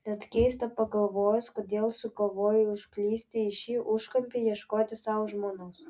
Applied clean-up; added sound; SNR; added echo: none; none; none; none.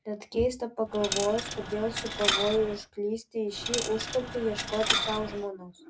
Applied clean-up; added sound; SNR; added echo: none; Coin (dropping); 2 dB; none.